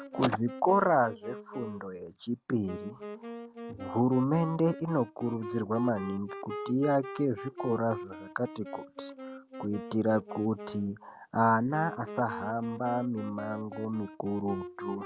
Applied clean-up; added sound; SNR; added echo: none; Wind instrument, woodwind instrument; 12 dB; none.